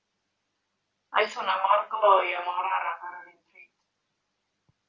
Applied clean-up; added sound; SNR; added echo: none; none; none; none.